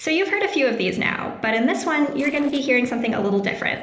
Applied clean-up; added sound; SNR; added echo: neural separator model SepFormer DNS4.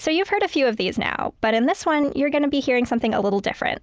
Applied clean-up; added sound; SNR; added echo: none; none; none; none.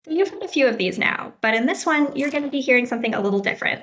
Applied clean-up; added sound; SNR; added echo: neural mask model DeepFilterNet 3.